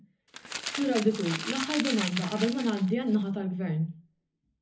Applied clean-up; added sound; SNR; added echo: none; Crumpling, crinkling; 7 dB; reverberation time 0.4 s.